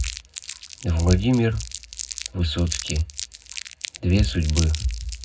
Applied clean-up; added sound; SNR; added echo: none; Crumpling, crinkling; 12 dB; reverberation time 0.3 s.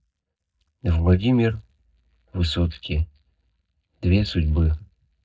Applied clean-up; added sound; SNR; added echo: neural mask model DeepFilterNet 3.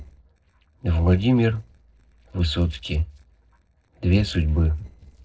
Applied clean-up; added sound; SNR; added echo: neural separator model SepFormer DNS4.